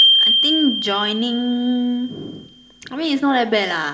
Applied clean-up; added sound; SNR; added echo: none; Glockenspiel; 0 dB; reverberation time 1.5 s.